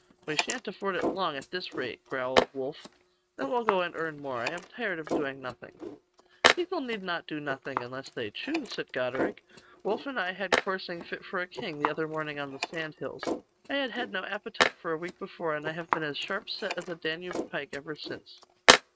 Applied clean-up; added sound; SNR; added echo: neural mask model RNNoise.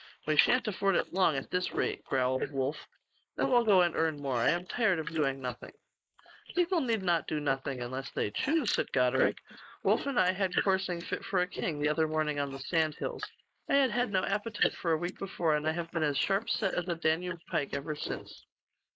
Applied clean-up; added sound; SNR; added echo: neural mask model Resemble Enhance denoiser.